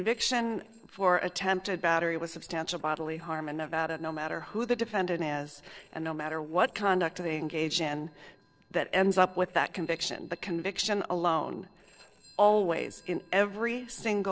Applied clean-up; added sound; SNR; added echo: neural separator model SepFormer DNS4.